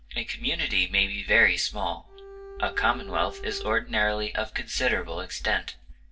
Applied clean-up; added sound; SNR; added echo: none; Bowed string instrument; 15 dB; reverberation time 0.2 s.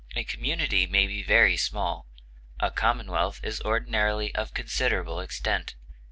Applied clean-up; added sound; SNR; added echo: none; none; none; none.